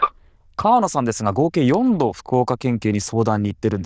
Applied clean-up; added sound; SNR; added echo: neural diffusion model UNIVERSE++.